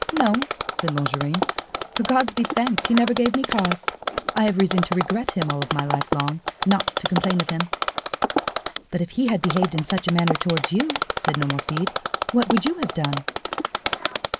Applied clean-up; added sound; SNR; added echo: none; Mechanisms; 1 dB; none.